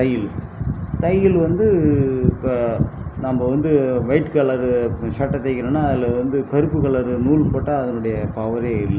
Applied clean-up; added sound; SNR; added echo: none; none; none; none.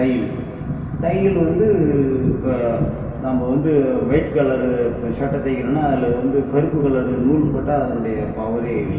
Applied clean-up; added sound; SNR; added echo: none; Bowed string instrument; 19 dB; reverberation time 2.3 s.